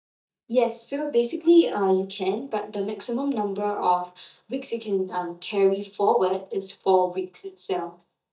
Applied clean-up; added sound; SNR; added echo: neural mask model DeepFilterNet 3.